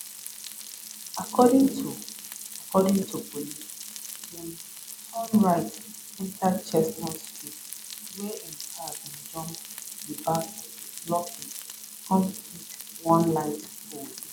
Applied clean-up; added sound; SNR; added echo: none; Frying (food); 12 dB; none.